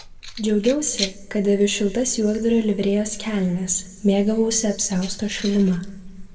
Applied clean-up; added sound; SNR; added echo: none; Keys jangling; 14 dB; reverberation time 1.3 s.